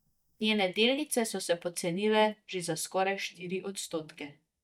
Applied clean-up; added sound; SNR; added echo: neural mask model DeepFilterNet 3.